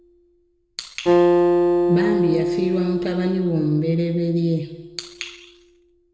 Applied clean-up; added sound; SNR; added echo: none; Acoustic guitar; -2 dB; reverberation time 1.0 s.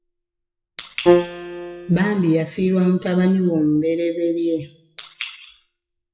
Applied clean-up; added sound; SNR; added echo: classical method WPE with log-MMSE.